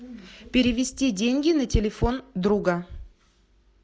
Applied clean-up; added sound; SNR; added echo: none; none; none; none.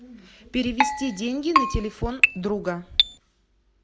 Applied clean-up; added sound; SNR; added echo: none; Keyboard (musical); -4 dB; none.